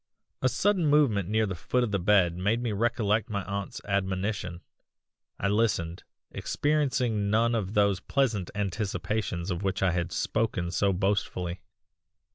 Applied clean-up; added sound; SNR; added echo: none; none; none; none.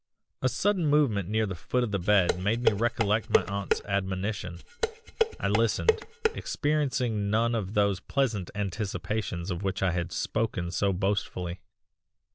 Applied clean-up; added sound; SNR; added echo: none; Dishes, pots, and pans; 2 dB; none.